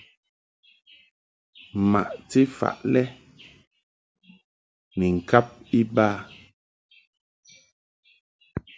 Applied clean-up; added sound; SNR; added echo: none; none; none; none.